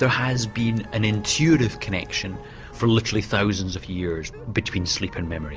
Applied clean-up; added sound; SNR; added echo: none; none; none; none.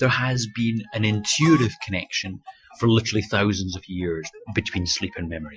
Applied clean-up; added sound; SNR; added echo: classical method Wiener filter.